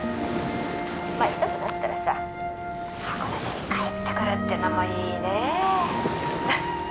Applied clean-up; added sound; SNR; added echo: none; Waves, surf + Bowed string instrument; 5 dB; none.